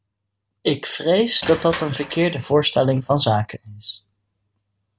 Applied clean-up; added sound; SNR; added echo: none; Crushing; 16 dB; none.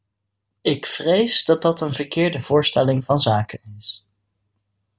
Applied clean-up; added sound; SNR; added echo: none; none; none; none.